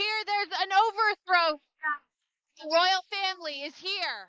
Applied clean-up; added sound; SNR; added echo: neural mask model Resemble Enhance denoiser.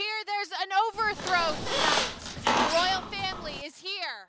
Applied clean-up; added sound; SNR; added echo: none; Squeak; 0 dB; none.